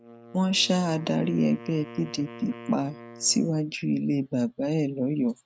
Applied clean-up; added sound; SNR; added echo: neural mask model RNNoise.